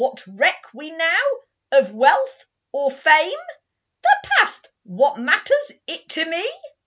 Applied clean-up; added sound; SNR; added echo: none; none; none; none.